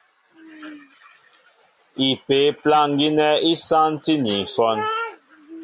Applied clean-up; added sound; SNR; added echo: none; none; none; none.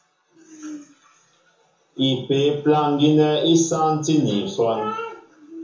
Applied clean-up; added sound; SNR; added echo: none; none; none; reverberation time 0.6 s.